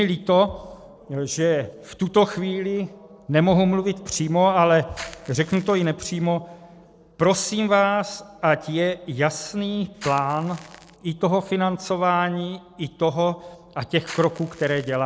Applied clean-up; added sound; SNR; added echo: neural separator model SepFormer DNS4.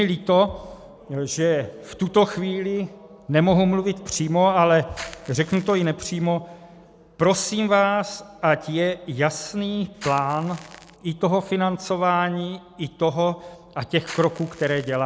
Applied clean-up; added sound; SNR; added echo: none; Crackle; 18 dB; none.